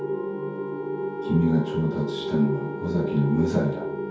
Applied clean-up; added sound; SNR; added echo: none; Wind instrument, woodwind instrument; 15 dB; reverberation time 0.6 s.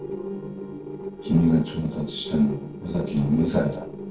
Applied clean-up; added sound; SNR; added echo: neural separator model SepFormer DNS4.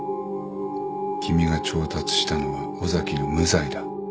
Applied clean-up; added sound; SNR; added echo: none; none; none; none.